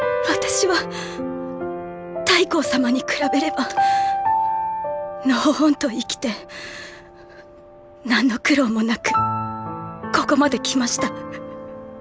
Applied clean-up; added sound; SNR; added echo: none; none; none; none.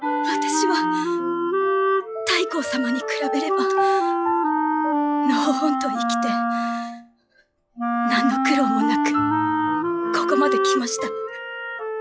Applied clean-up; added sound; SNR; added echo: classical method log-MMSE.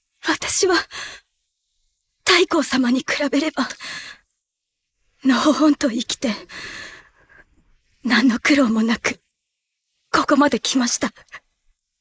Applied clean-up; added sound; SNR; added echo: neural mask model Resemble Enhance denoiser.